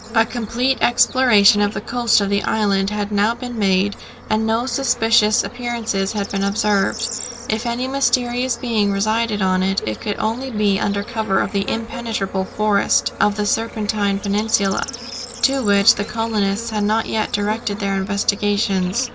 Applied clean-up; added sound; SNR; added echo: none; Bird / Insect; 15 dB; none.